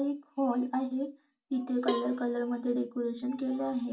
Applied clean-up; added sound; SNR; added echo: none; Cowbell; 10 dB; reverberation time 0.2 s.